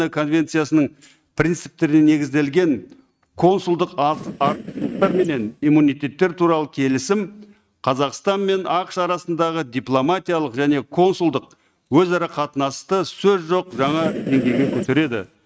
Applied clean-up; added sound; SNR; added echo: neural mask model RNNoise.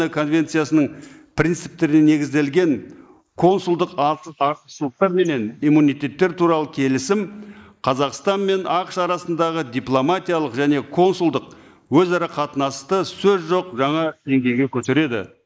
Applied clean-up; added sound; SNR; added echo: neural mask model Resemble Enhance denoiser.